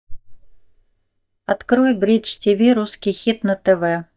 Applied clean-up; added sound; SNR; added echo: neural mask model DeepFilterNet 3.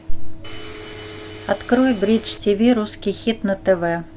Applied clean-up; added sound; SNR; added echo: none; Domestic sounds, home sounds; 17 dB; none.